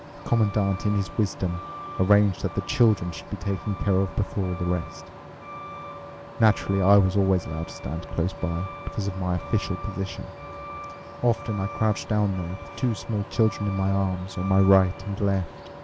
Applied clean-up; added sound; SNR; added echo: none; Truck; 14 dB; none.